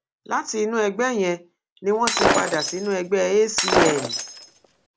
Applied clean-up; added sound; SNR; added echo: none; Shatter; 0 dB; none.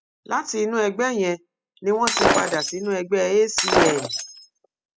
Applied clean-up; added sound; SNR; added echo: classical method spectral subtraction.